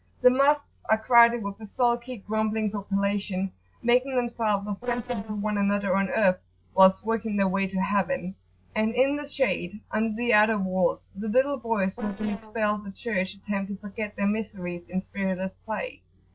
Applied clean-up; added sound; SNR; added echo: neural separator model SepFormer DNS4.